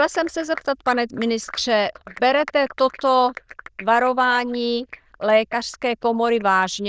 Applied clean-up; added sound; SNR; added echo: neural diffusion model UNIVERSE++.